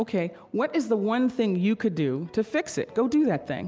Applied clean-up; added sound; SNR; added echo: none; none; none; none.